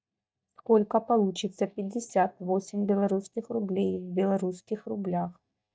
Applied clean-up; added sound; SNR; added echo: neural mask model DeepFilterNet 3.